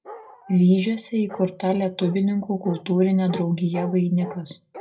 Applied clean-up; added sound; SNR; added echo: none; Bark; 18 dB; reverberation time 0.4 s.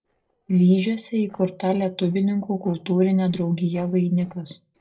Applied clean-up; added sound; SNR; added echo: neural separator model SepFormer DNS4.